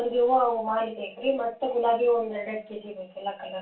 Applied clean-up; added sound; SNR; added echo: none; none; none; reverberation time 0.2 s.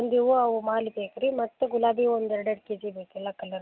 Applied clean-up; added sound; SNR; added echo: none; none; none; none.